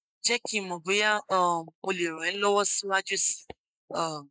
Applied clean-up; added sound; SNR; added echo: neural mask model Resemble Enhance denoiser.